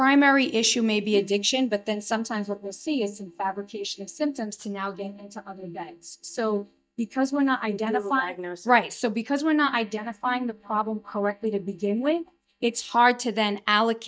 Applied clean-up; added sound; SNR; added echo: neural mask model DeepFilterNet 3.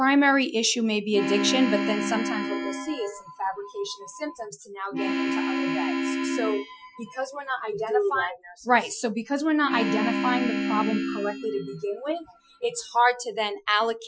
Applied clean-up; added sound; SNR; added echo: classical method Wiener filter.